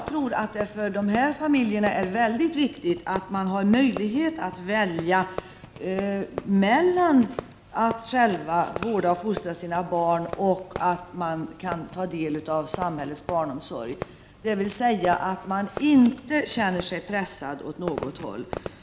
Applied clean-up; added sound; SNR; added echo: none; Fireworks; 15 dB; none.